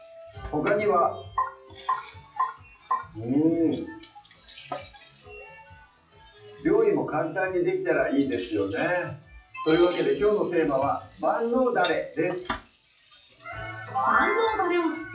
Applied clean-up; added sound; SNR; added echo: classical method WPE with log-MMSE.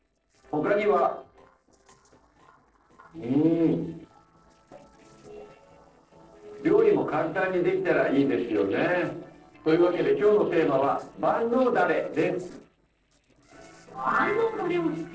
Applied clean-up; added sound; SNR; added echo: neural separator model SepFormer DNS4.